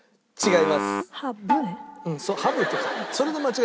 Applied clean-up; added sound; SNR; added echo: none; none; none; none.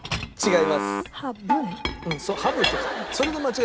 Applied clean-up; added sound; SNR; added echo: none; Chink, clink; 8 dB; none.